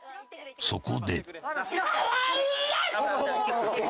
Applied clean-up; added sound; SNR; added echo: none; none; none; none.